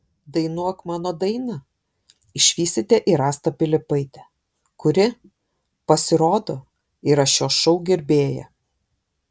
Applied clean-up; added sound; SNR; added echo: none; none; none; none.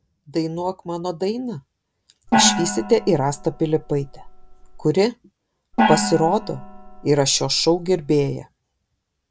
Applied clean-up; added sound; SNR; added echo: none; Gong; 3 dB; none.